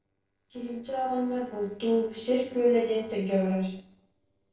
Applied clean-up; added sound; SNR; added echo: neural separator model SepFormer DNS4.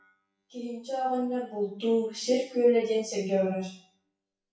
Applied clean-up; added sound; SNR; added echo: classical method WPE with log-MMSE.